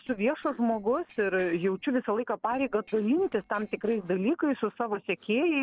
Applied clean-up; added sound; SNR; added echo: neural separator model SepFormer DNS4.